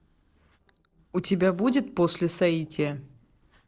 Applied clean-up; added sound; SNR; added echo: neural separator model SepFormer DNS4.